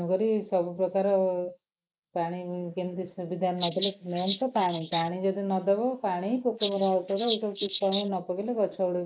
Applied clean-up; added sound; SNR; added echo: neural mask model Resemble Enhance denoiser.